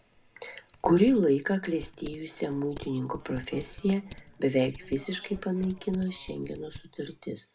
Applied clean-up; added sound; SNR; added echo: none; Typing; 17 dB; reverberation time 0.2 s.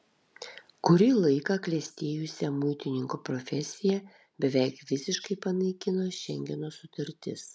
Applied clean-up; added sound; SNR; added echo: none; none; none; none.